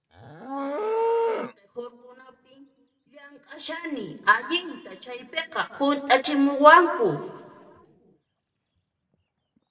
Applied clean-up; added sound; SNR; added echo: none; Livestock, farm animals, working animals; 9 dB; reverberation time 1.4 s.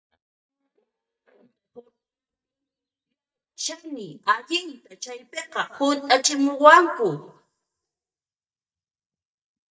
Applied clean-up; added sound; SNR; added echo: neural mask model DeepFilterNet 3.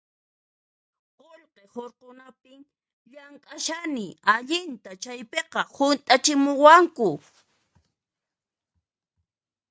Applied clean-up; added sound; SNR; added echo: none; none; none; none.